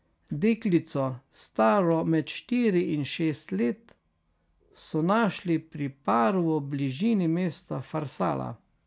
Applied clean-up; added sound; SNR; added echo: none; none; none; none.